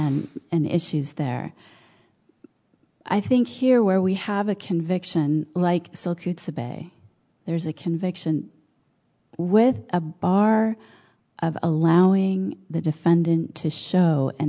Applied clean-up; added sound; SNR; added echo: none; none; none; none.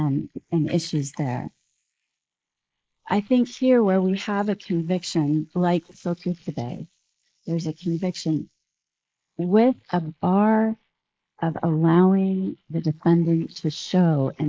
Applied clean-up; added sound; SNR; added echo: neural mask model Resemble Enhance denoiser.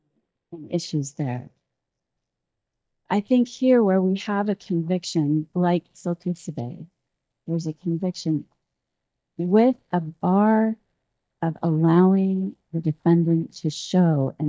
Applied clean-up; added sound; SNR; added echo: neural mask model DeepFilterNet 3.